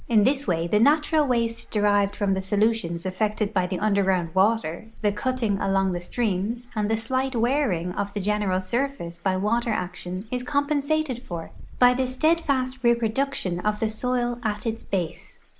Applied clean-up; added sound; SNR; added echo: none; Bird / Dog; 17 dB; none.